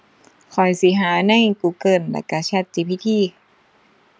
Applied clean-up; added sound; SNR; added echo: none; none; none; none.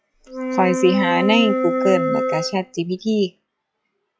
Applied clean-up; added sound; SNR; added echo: classical method log-MMSE.